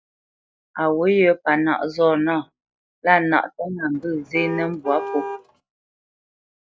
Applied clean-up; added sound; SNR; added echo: classical method log-MMSE.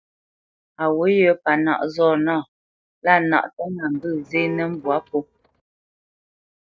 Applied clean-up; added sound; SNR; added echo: neural mask model DeepFilterNet 3.